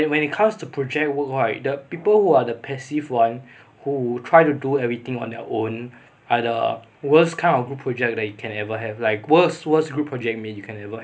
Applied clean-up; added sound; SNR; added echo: none; none; none; none.